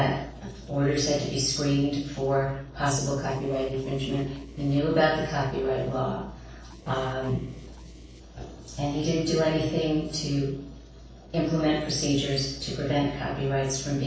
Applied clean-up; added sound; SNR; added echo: neural separator model SepFormer DNS4.